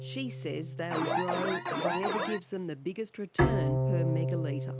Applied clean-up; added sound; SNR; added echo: none; Alarm + Bowed string instrument; -4 dB; none.